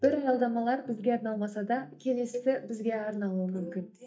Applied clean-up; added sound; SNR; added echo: neural mask model DeepFilterNet 3.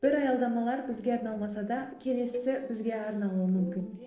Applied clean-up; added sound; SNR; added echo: neural separator model SepFormer DNS4.